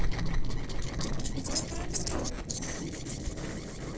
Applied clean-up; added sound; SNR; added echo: neural separator model SepFormer DNS4.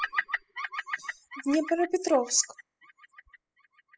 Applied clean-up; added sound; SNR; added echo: classical method spectral subtraction.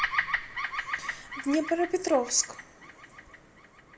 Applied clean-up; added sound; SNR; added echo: none; Bird vocalization, bird call, bird song; 4 dB; none.